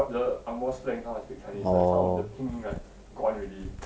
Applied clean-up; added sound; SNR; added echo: none; none; none; none.